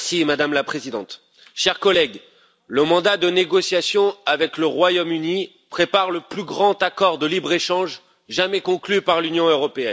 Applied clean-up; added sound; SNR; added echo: none; none; none; none.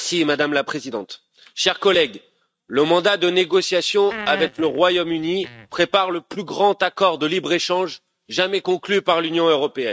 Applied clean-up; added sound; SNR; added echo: neural mask model RNNoise.